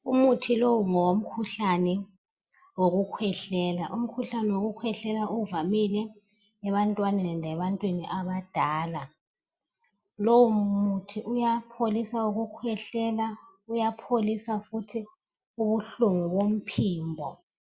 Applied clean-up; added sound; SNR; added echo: none; none; none; none.